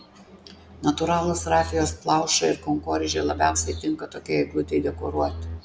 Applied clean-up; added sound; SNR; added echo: none; Bowed string instrument; 12 dB; none.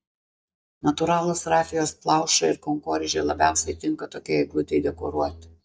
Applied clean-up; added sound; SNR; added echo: neural mask model DeepFilterNet 3.